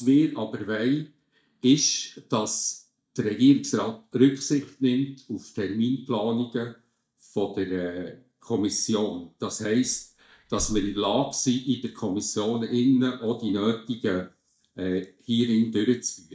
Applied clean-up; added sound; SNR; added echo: neural mask model DeepFilterNet 3.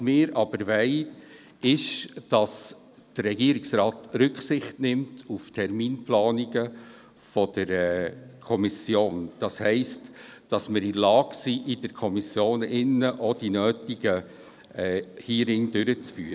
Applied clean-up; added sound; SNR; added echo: none; none; none; none.